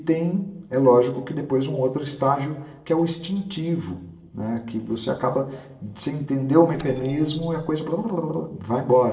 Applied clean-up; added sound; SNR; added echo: neural separator model SepFormer DNS4.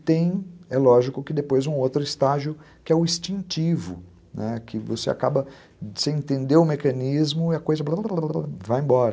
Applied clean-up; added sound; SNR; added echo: none; none; none; none.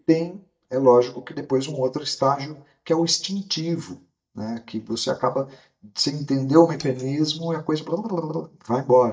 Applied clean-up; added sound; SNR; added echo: neural mask model DeepFilterNet 3.